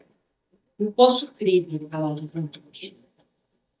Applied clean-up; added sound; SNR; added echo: neural mask model DeepFilterNet 3.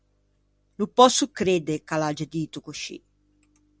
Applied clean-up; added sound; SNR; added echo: none; none; none; none.